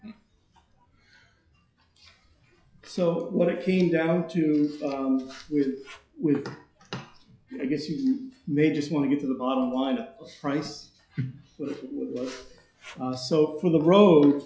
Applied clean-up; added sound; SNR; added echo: classical method log-MMSE.